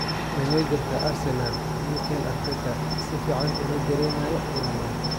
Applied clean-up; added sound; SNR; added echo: none; Cricket; -1 dB; none.